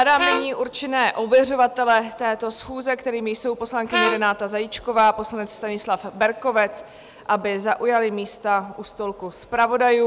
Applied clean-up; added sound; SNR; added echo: none; Harmonica; 2 dB; none.